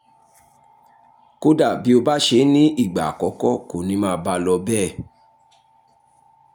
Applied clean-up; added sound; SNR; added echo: none; none; none; none.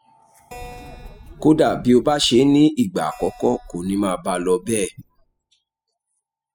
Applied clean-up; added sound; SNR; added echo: classical method spectral subtraction.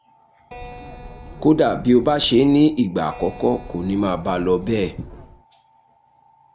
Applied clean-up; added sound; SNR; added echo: none; Keyboard (musical); 17 dB; none.